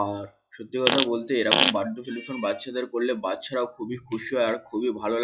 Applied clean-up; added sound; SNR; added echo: classical method log-MMSE.